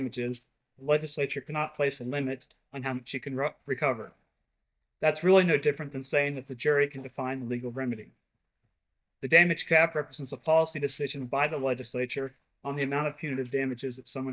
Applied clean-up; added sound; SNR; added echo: neural mask model DeepFilterNet 3.